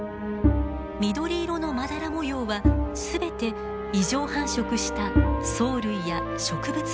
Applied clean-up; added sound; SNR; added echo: none; Bowed string instrument; 1 dB; none.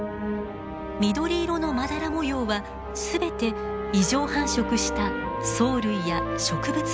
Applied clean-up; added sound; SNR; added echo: none; none; none; none.